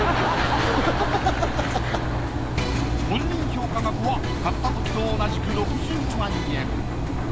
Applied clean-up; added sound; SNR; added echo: none; Engine; -1 dB; none.